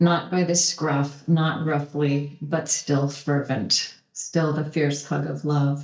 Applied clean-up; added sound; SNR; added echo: neural mask model DeepFilterNet 3.